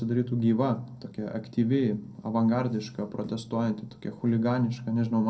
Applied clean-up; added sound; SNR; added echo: none; none; none; reverberation time 0.2 s.